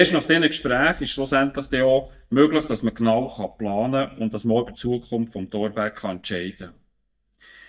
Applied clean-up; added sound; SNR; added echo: neural mask model DeepFilterNet 3.